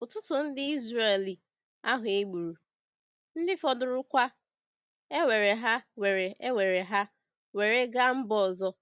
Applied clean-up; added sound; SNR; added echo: none; none; none; none.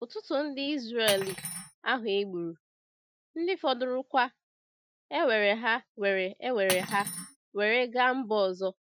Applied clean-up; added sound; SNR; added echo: classical method Wiener filter.